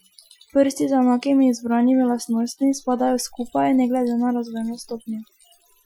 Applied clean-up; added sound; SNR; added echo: classical method Wiener filter.